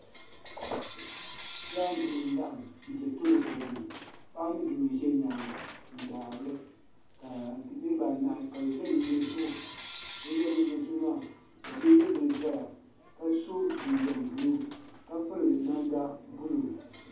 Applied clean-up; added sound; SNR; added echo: none; Coin (dropping) / Bell; 17 dB; reverberation time 0.2 s.